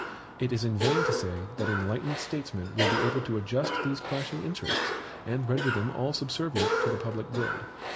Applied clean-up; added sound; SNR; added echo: none; Cough; 2 dB; none.